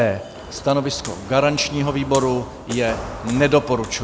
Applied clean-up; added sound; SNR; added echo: none; Walk, footsteps; 13 dB; none.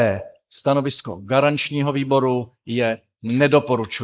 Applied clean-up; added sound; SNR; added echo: neural mask model Resemble Enhance denoiser.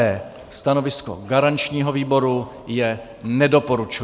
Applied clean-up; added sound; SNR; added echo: none; none; none; none.